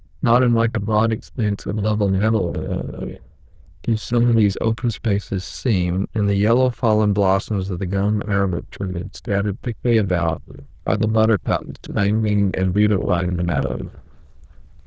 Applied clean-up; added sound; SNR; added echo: neural diffusion model UNIVERSE++.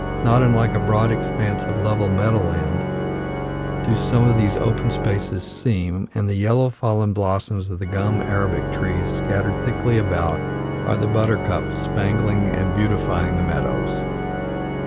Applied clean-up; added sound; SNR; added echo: none; Organ; 3 dB; none.